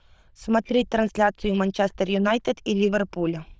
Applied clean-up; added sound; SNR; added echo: neural diffusion model UNIVERSE++.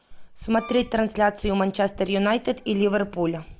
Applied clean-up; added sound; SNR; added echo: none; Wind instrument, woodwind instrument; 19 dB; none.